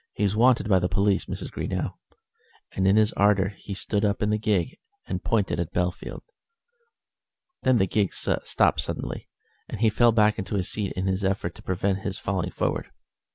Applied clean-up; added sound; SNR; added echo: none; none; none; none.